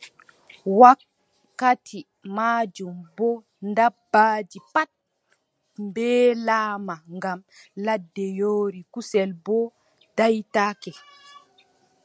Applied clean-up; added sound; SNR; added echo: none; none; none; none.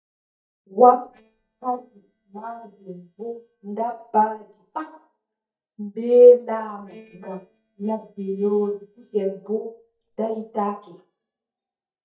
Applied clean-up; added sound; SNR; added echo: neural mask model DeepFilterNet 3.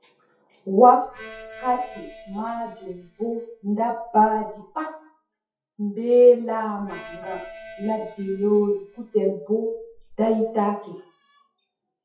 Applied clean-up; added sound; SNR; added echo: classical method WPE with log-MMSE.